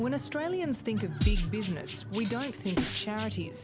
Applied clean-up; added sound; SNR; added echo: none; Drum kit; 0 dB; none.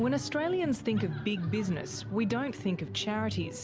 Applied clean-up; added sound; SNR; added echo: none; none; none; none.